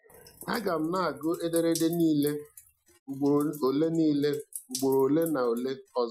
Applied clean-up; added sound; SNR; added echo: classical method Wiener filter.